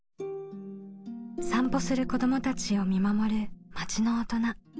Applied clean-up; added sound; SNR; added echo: none; none; none; none.